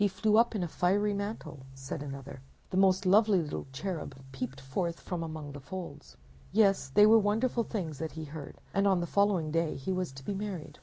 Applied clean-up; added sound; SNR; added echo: none; Boom; 19 dB; none.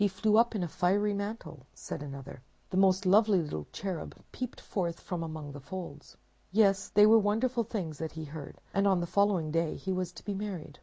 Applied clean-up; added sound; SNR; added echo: none; none; none; none.